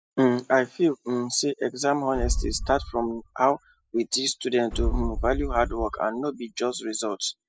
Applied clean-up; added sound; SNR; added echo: classical method spectral subtraction.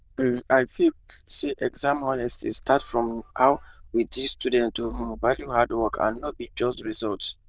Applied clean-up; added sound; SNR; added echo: neural diffusion model UNIVERSE++.